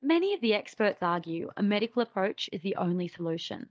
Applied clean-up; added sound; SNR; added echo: neural mask model DeepFilterNet 3.